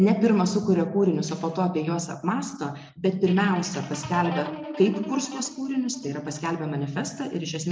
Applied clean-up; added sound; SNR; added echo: none; Guitar; 13 dB; none.